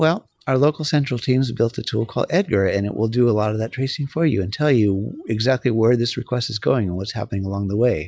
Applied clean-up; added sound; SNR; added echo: none; none; none; none.